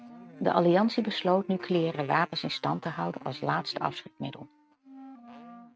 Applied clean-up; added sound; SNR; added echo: neural mask model RNNoise.